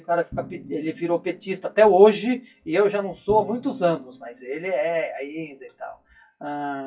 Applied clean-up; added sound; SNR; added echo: classical method WPE with log-MMSE.